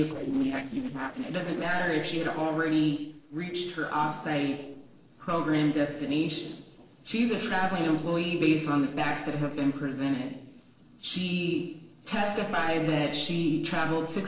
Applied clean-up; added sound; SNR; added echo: neural separator model SepFormer DNS4.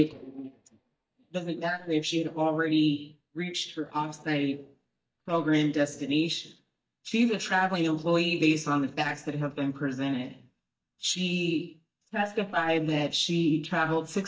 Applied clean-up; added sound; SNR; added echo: neural mask model DeepFilterNet 3.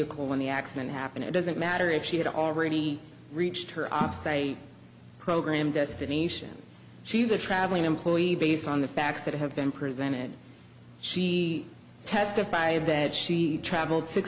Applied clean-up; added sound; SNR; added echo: none; none; none; none.